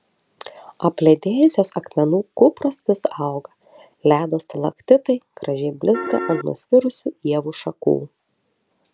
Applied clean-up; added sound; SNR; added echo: none; Piano; 5 dB; none.